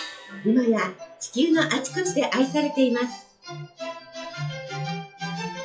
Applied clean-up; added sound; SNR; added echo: classical method WPE with log-MMSE.